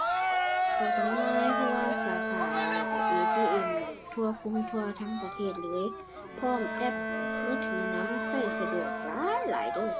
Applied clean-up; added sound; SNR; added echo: none; Cheering + Bowed string instrument; -3 dB; none.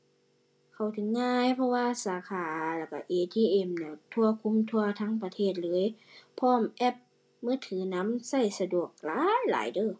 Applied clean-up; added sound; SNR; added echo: none; none; none; none.